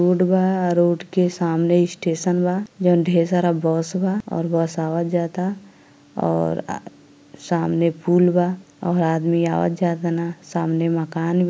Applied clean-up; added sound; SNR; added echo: none; none; none; none.